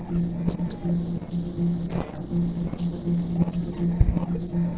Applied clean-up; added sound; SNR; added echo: neural separator model SepFormer DNS4.